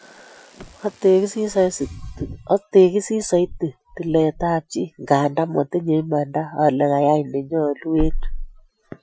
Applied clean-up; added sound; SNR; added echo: classical method Wiener filter.